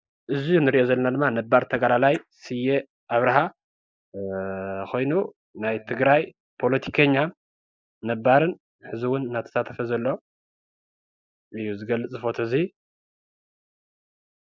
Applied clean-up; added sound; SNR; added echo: neural mask model Resemble Enhance denoiser.